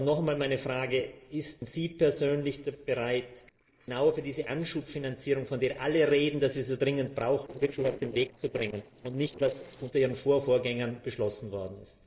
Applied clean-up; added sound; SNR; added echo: neural separator model SepFormer DNS4.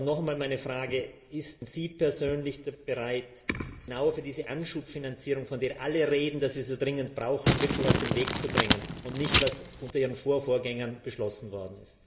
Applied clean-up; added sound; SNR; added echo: none; Crumpling, crinkling; -3 dB; reverberation time 0.9 s.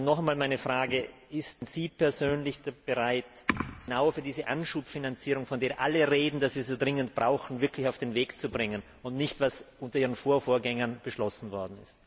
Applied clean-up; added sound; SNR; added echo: none; none; none; none.